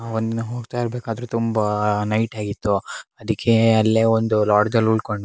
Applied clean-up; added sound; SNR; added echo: none; none; none; none.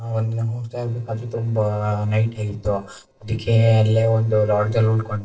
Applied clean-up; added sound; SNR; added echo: neural separator model SepFormer DNS4.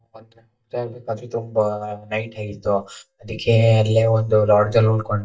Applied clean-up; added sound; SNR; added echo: neural mask model DeepFilterNet 3.